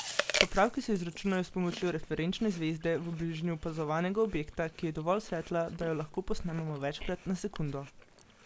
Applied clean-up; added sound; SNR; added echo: none; Chewing, mastication; 8 dB; none.